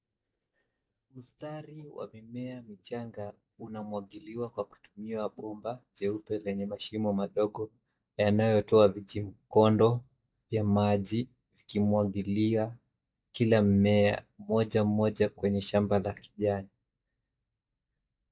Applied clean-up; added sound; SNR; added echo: neural mask model DeepFilterNet 3.